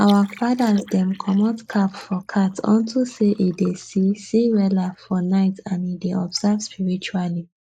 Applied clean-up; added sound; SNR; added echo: neural mask model Resemble Enhance denoiser.